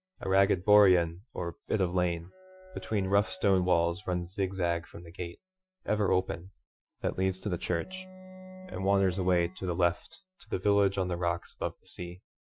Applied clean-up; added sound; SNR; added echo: classical method Wiener filter.